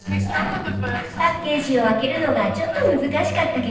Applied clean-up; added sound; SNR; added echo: neural separator model SepFormer DNS4.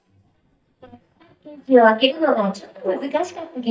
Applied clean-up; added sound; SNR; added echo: neural mask model DeepFilterNet 3.